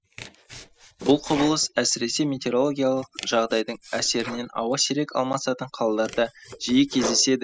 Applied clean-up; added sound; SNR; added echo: classical method spectral subtraction.